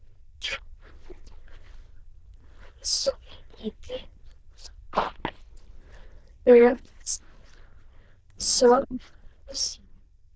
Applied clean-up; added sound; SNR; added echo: neural diffusion model UNIVERSE++.